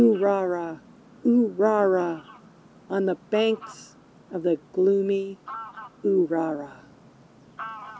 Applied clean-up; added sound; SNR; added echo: none; Fowl; 20 dB; none.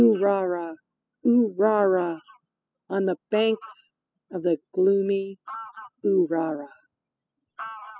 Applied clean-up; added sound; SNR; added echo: classical method spectral subtraction.